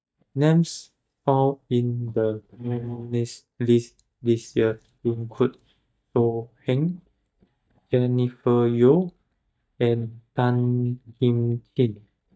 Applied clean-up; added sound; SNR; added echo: neural mask model DeepFilterNet 3.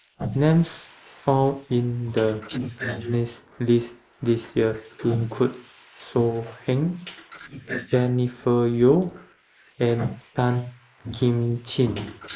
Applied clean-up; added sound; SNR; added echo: neural mask model Resemble Enhance denoiser.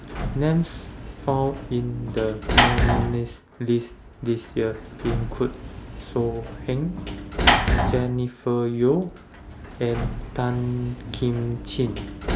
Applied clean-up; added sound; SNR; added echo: none; Sliding door / Slam; 1 dB; none.